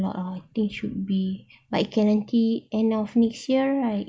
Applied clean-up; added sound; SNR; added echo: neural mask model Resemble Enhance denoiser.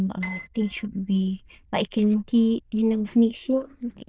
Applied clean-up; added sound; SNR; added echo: neural diffusion model UNIVERSE++.